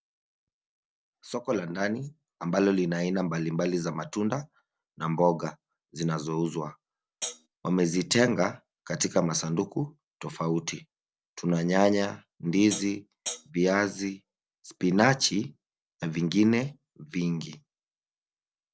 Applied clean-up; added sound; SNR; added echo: neural separator model SepFormer DNS4.